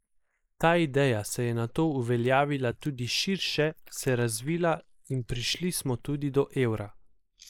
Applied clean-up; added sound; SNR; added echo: neural mask model Resemble Enhance denoiser.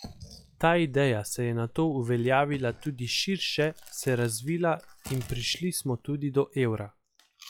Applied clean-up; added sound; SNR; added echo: classical method log-MMSE.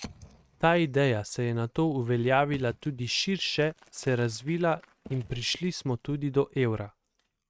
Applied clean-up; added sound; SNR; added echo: neural mask model RNNoise.